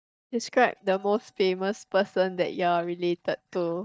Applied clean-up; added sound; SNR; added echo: neural mask model DeepFilterNet 3.